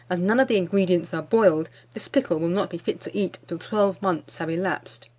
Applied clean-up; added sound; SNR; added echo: none; none; none; none.